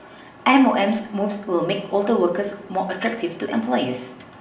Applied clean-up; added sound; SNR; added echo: none; none; none; reverberation time 0.9 s.